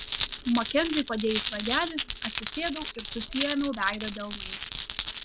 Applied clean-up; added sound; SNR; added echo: none; Glass; 4 dB; none.